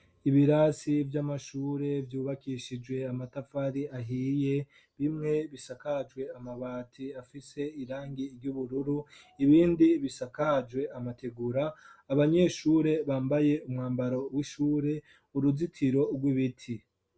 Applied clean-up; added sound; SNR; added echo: none; none; none; none.